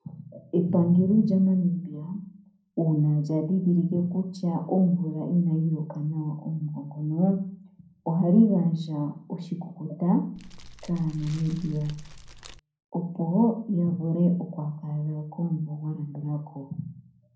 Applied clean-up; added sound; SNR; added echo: none; Fire; 17 dB; reverberation time 0.6 s.